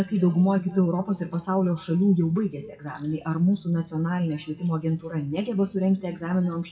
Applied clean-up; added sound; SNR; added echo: classical method WPE with log-MMSE.